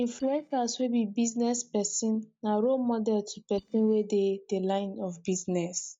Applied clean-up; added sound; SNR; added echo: neural mask model DeepFilterNet 3.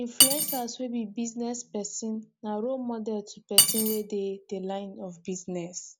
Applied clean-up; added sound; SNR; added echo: none; Cutlery, silverware; -4 dB; none.